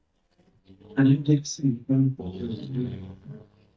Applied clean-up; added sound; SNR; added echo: neural mask model DeepFilterNet 3.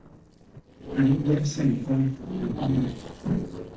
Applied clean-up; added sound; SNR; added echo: neural separator model SepFormer DNS4.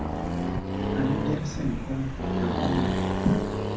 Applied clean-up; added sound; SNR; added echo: none; Accelerating, revving, vroom; -3 dB; reverberation time 0.3 s.